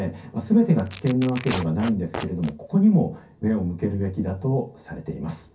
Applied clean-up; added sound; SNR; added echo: none; Tearing; 13 dB; reverberation time 0.3 s.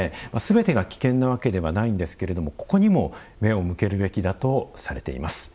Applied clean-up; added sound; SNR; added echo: none; none; none; none.